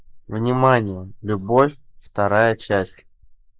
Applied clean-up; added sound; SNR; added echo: neural mask model Resemble Enhance denoiser.